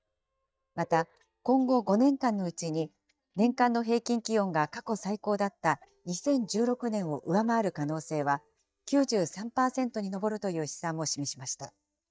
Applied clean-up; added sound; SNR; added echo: neural mask model DeepFilterNet 3.